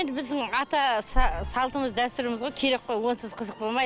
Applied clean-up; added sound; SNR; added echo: none; Breathing; 4 dB; none.